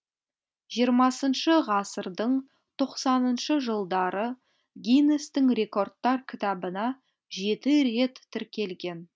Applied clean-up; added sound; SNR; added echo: none; none; none; none.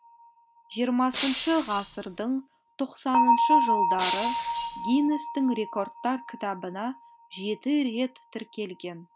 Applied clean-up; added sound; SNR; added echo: none; Shatter + Bell; 0 dB; none.